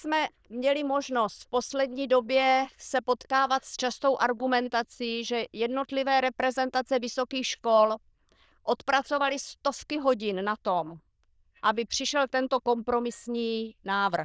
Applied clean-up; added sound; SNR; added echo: neural diffusion model UNIVERSE++.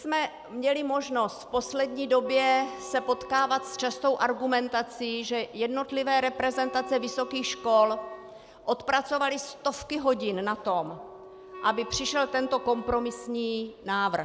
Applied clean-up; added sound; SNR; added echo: none; Wind instrument, woodwind instrument; 17 dB; none.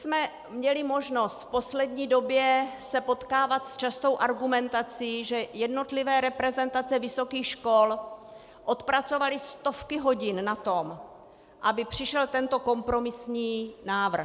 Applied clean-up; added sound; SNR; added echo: none; none; none; none.